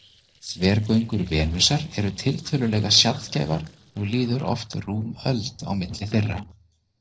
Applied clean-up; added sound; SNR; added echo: neural separator model SepFormer DNS4.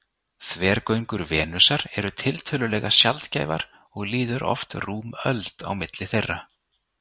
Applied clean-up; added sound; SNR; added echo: none; none; none; none.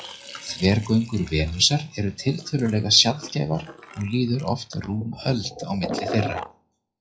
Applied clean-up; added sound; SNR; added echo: classical method WPE with log-MMSE.